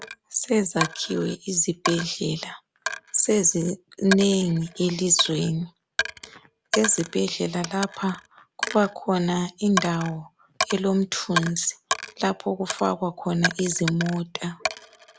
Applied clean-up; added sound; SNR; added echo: none; Coin (dropping); 8 dB; none.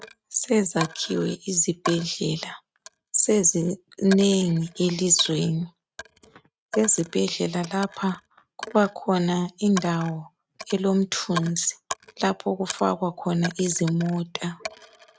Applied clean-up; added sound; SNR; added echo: neural mask model RNNoise.